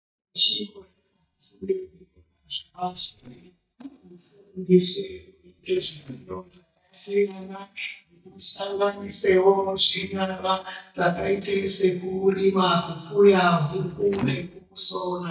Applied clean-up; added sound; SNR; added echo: neural mask model DeepFilterNet 3.